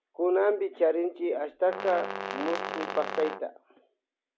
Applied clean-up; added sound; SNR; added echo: none; Brass instrument; 7 dB; none.